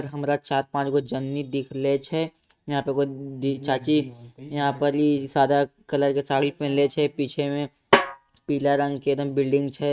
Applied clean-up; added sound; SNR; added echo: neural mask model RNNoise.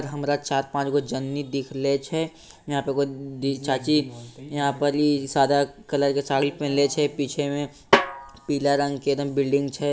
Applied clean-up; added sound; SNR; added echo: none; Snare drum; 1 dB; none.